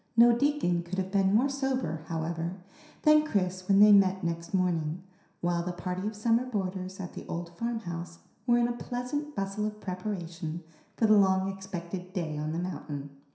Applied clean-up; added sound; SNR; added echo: none; none; none; reverberation time 0.7 s.